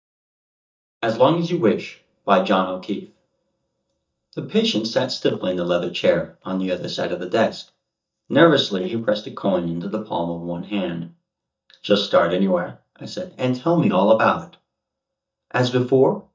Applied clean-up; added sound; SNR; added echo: neural mask model DeepFilterNet 3.